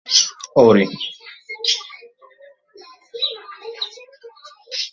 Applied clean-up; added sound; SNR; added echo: none; none; none; none.